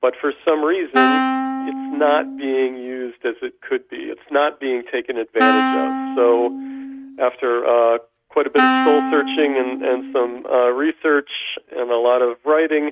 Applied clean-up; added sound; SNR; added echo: neural mask model RNNoise.